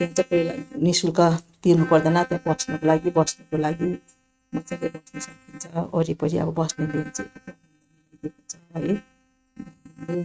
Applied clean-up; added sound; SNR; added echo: neural mask model RNNoise.